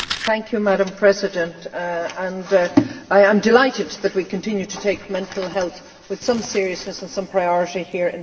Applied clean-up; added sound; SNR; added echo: none; Fire; 19 dB; reverberation time 2.7 s.